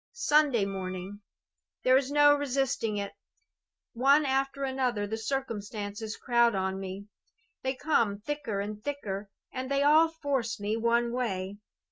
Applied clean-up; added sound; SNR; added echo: neural mask model RNNoise.